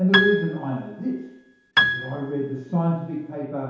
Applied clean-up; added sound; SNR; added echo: none; Piano; 1 dB; reverberation time 0.8 s.